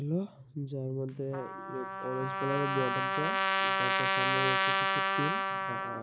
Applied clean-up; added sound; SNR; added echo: none; Trumpet; -5 dB; none.